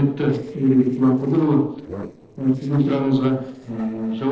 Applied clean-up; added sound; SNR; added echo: neural separator model SepFormer DNS4.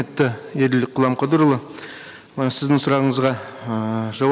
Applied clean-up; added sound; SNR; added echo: none; none; none; none.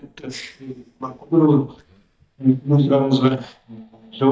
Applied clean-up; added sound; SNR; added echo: neural mask model DeepFilterNet 3.